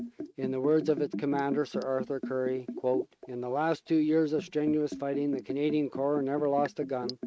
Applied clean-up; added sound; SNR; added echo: neural mask model RNNoise.